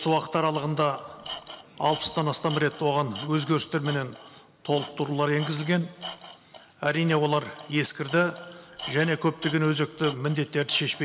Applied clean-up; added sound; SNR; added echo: none; Tools; 17 dB; none.